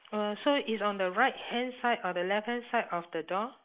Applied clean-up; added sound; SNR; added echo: neural mask model Resemble Enhance denoiser.